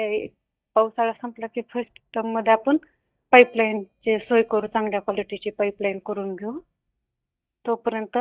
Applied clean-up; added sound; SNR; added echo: neural mask model DeepFilterNet 3.